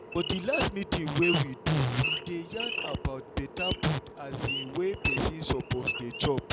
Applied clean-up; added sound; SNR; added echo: none; Idling / Wild animals; 6 dB; none.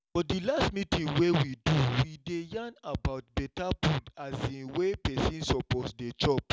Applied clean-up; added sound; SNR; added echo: none; none; none; none.